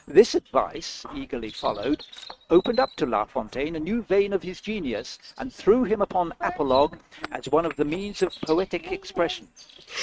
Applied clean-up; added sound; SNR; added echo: neural mask model RNNoise.